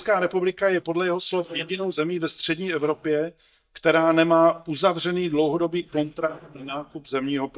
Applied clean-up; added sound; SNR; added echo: neural mask model DeepFilterNet 3.